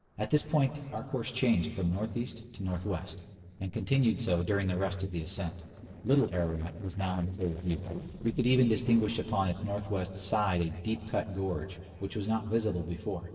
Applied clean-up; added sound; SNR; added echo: neural separator model SepFormer DNS4.